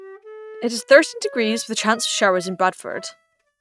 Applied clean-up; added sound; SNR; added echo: neural mask model RNNoise.